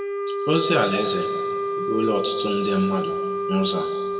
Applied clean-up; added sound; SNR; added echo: none; Wind instrument, woodwind instrument; 0 dB; reverberation time 1.9 s.